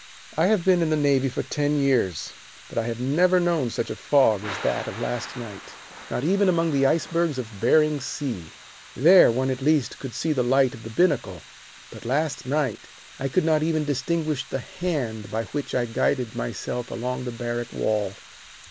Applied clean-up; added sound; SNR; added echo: none; Thunder / Rain; 19 dB; none.